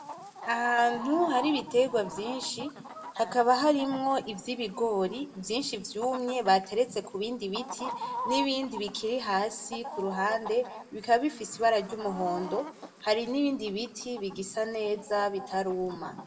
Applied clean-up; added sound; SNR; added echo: none; Chicken, rooster; 12 dB; reverberation time 0.3 s.